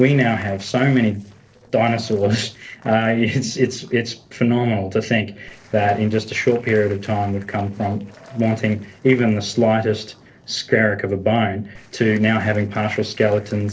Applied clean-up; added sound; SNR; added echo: neural separator model SepFormer DNS4.